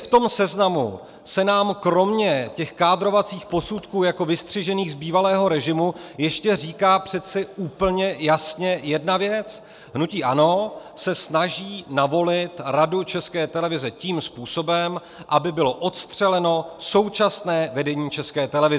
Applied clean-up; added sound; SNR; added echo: none; none; none; none.